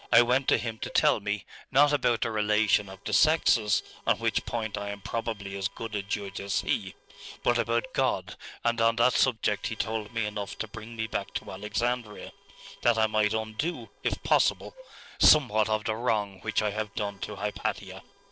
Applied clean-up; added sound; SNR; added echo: neural separator model SepFormer DNS4.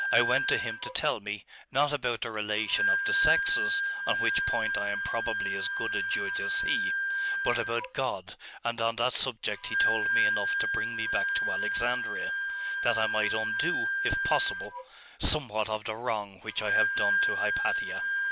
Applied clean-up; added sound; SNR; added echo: none; Wind instrument, woodwind instrument; -1 dB; none.